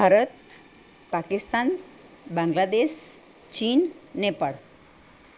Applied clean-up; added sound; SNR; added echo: neural mask model Resemble Enhance denoiser.